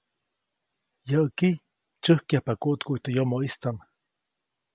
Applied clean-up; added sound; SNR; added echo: none; none; none; none.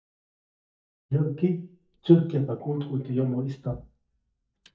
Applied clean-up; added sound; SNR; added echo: neural mask model DeepFilterNet 3.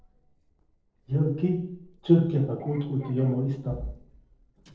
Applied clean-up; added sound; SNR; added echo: neural separator model SepFormer DNS4.